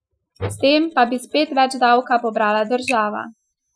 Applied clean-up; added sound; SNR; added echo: classical method Wiener filter.